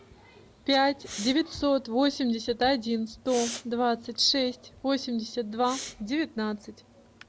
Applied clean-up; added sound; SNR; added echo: none; Respiratory sounds; 17 dB; none.